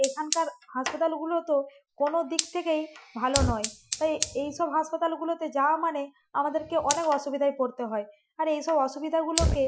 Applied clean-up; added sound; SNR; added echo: classical method Wiener filter.